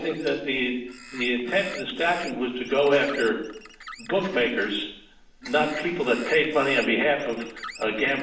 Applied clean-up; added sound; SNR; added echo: none; Bird; 18 dB; reverberation time 0.6 s.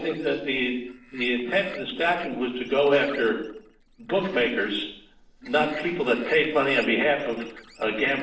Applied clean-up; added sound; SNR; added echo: neural separator model SepFormer DNS4.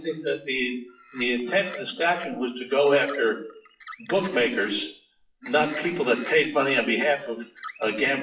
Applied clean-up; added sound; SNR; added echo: classical method WPE with log-MMSE.